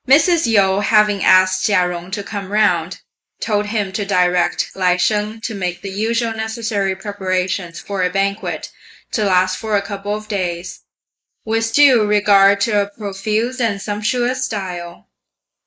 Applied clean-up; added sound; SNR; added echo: neural mask model Resemble Enhance denoiser.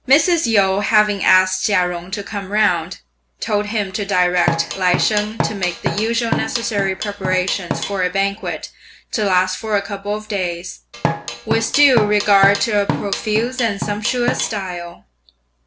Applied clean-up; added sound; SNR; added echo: none; Drum kit; 4 dB; none.